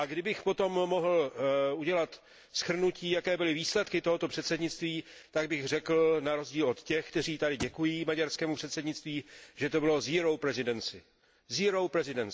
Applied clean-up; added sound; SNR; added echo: none; Thump, thud; 12 dB; none.